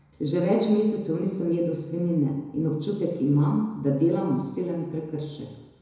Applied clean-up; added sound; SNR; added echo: none; none; none; reverberation time 1.0 s.